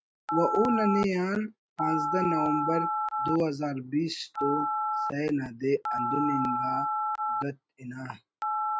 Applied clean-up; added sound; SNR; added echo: neural mask model RNNoise.